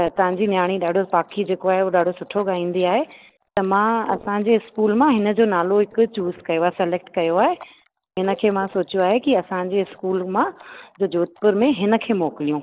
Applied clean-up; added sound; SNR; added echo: neural separator model SepFormer DNS4.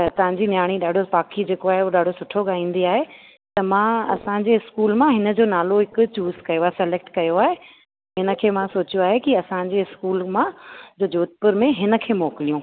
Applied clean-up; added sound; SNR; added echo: none; none; none; none.